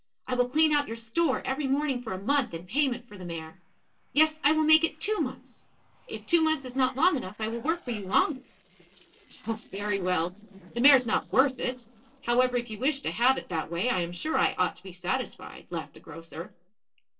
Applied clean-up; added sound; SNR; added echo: neural separator model SepFormer DNS4.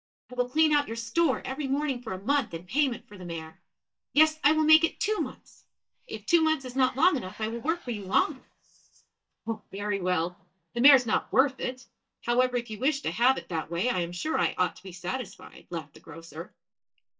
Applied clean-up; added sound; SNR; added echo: neural mask model DeepFilterNet 3.